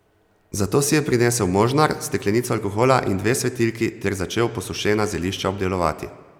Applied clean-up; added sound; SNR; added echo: none; none; none; none.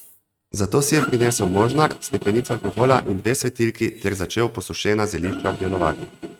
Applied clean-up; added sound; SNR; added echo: neural mask model RNNoise.